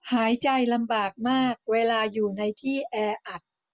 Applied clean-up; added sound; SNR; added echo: none; none; none; none.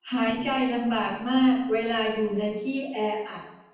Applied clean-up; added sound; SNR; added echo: neural separator model SepFormer DNS4.